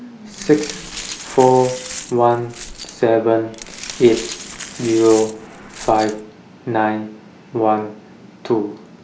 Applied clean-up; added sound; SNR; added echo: none; Glass; 14 dB; none.